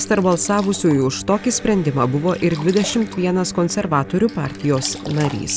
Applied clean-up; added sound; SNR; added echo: none; Sink (filling or washing) + Electric guitar; 14 dB; none.